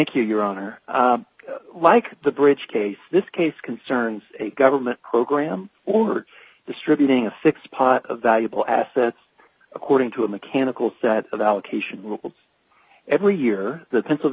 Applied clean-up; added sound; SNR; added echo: none; none; none; none.